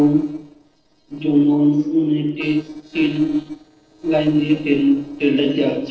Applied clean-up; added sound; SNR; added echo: neural separator model SepFormer DNS4.